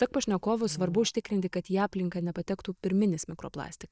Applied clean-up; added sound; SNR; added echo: neural mask model DeepFilterNet 3.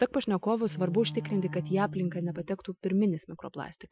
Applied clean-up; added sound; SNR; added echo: classical method Wiener filter.